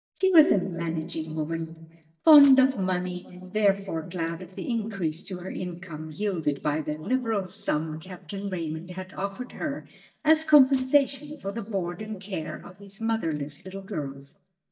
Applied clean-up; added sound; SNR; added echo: neural mask model DeepFilterNet 3.